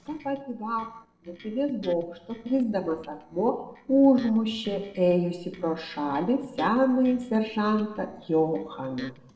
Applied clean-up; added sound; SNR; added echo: neural separator model SepFormer DNS4.